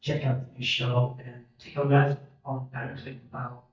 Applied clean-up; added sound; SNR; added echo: neural mask model DeepFilterNet 3.